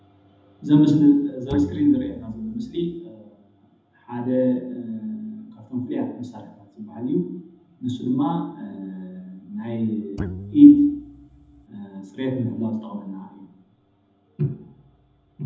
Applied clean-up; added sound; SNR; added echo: none; Guitar; 12 dB; reverberation time 0.8 s.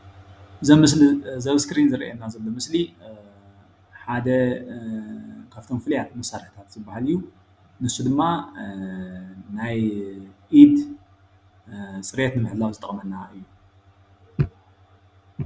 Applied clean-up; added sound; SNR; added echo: none; none; none; none.